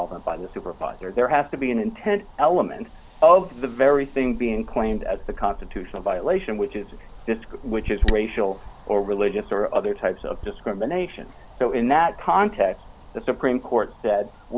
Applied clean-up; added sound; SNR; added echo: none; Wind; 11 dB; none.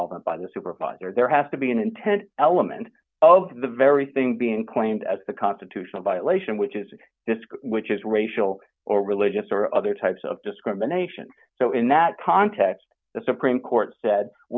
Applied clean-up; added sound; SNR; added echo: none; none; none; none.